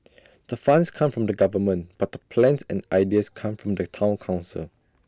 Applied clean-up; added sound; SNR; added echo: none; none; none; none.